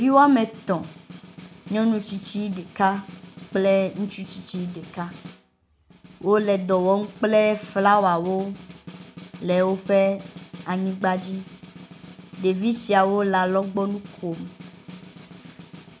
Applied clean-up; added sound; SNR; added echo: none; Snare drum; 19 dB; none.